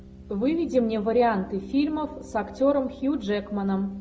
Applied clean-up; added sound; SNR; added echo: none; Piano; 19 dB; none.